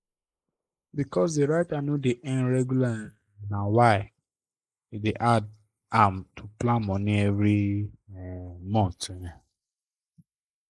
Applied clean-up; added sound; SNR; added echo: neural mask model Resemble Enhance denoiser.